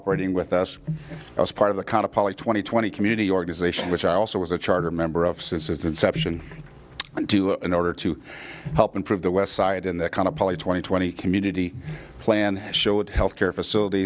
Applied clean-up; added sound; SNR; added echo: none; none; none; none.